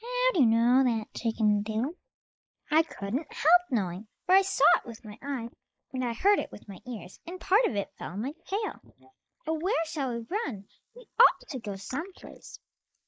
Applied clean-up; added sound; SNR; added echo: neural mask model Resemble Enhance denoiser.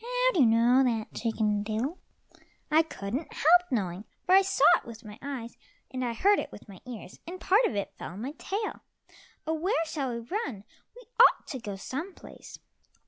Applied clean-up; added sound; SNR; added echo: none; none; none; none.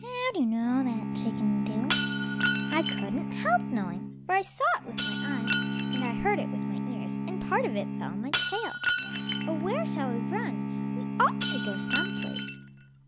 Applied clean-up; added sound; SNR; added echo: none; Bowed string instrument + Shatter; -1 dB; none.